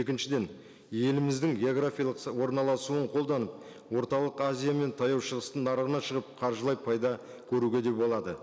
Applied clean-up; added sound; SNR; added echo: none; none; none; none.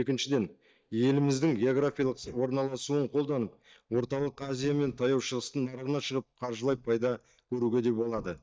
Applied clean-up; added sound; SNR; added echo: neural mask model DeepFilterNet 3.